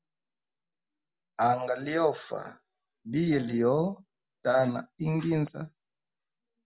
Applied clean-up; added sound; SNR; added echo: none; none; none; none.